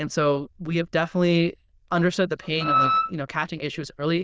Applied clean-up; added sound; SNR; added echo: neural diffusion model UNIVERSE++.